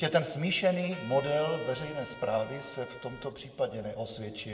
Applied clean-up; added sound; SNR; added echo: none; Trumpet; 15 dB; reverberation time 1.1 s.